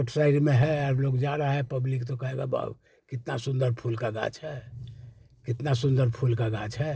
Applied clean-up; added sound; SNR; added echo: neural separator model SepFormer DNS4.